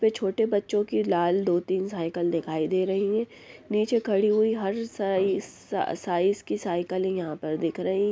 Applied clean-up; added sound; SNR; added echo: none; none; none; none.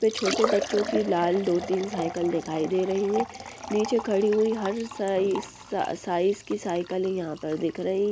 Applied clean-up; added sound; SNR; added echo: none; Liquid; 9 dB; none.